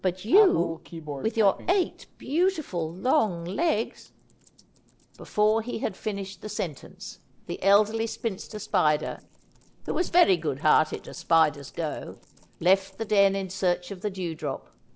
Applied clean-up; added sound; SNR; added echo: neural separator model SepFormer DNS4.